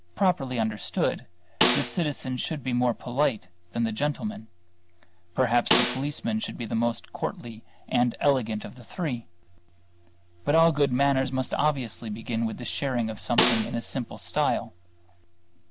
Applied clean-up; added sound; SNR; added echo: none; Snare drum; -1 dB; none.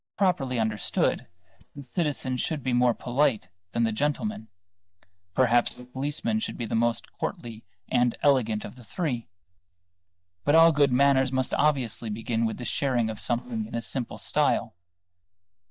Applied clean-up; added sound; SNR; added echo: neural mask model DeepFilterNet 3.